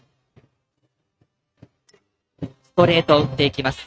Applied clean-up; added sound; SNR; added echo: neural mask model RNNoise.